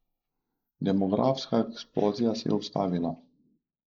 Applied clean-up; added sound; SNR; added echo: neural mask model Resemble Enhance denoiser.